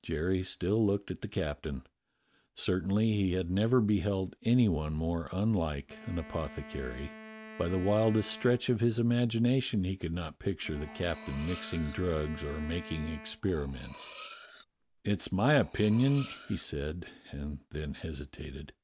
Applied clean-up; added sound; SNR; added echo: none; Cutlery, silverware + Wind instrument, woodwind instrument; 17 dB; none.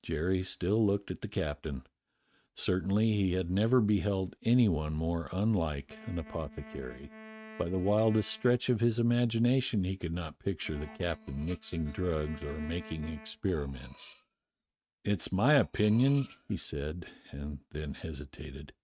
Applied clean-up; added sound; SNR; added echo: neural mask model RNNoise.